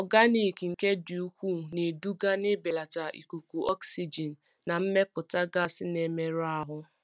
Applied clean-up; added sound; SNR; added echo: none; none; none; none.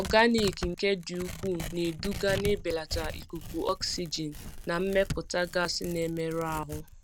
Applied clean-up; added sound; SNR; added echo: none; Tearing; 9 dB; none.